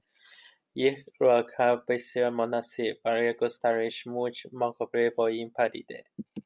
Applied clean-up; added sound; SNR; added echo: none; none; none; none.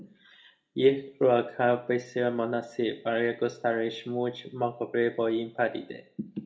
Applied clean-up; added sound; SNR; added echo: none; none; none; reverberation time 0.3 s.